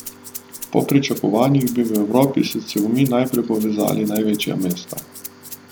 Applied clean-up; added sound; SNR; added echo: none; Rattle (instrument); 17 dB; none.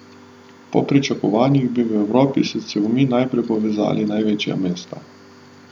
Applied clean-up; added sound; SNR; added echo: none; none; none; none.